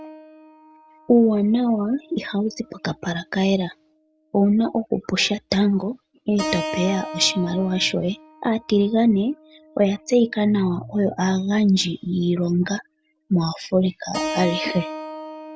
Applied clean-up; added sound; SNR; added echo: none; Keyboard (musical); 14 dB; none.